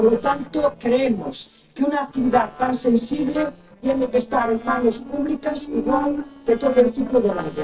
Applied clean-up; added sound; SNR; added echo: neural separator model SepFormer DNS4.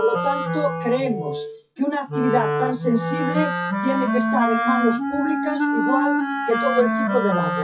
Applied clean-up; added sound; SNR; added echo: classical method WPE with log-MMSE.